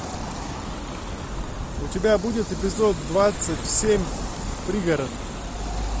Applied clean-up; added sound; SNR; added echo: none; none; none; none.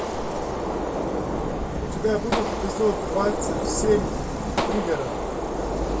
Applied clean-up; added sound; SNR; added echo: none; Gunshot, gunfire; 0 dB; reverberation time 0.2 s.